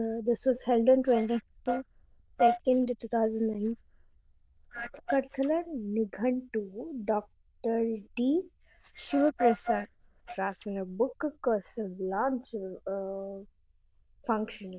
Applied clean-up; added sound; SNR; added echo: neural diffusion model UNIVERSE++.